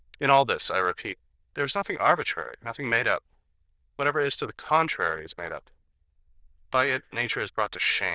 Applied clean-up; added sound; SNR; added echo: neural diffusion model UNIVERSE++.